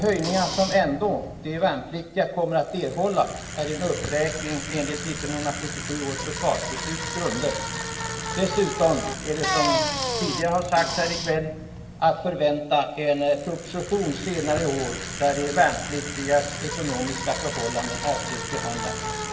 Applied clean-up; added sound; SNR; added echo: none; Bicycle; 6 dB; reverberation time 0.9 s.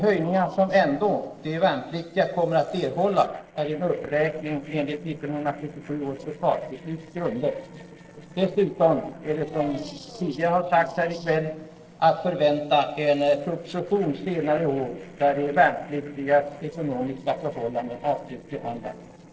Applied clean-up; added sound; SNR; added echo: neural separator model SepFormer DNS4.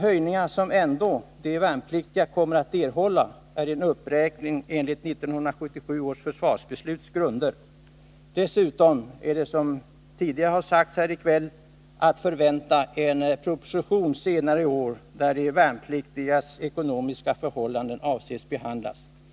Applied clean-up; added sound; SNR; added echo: none; none; none; none.